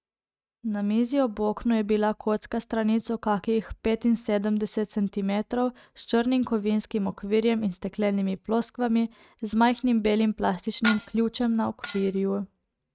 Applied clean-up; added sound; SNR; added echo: neural mask model RNNoise.